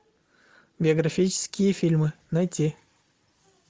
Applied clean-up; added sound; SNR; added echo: none; none; none; none.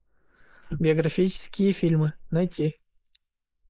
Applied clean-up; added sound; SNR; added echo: neural mask model Resemble Enhance denoiser.